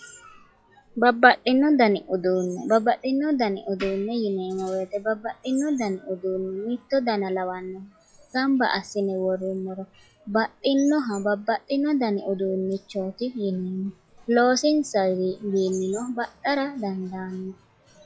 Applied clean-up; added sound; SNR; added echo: classical method log-MMSE.